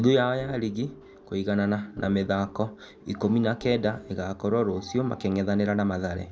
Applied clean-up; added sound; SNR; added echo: none; Organ; 18 dB; none.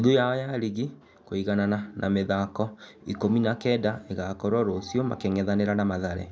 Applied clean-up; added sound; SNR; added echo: none; none; none; none.